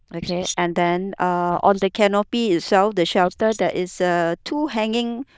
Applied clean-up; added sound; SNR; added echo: neural diffusion model UNIVERSE++.